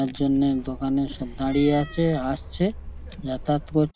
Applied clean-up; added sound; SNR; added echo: none; Cat; 13 dB; none.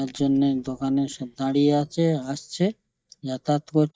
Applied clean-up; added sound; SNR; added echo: neural mask model DeepFilterNet 3.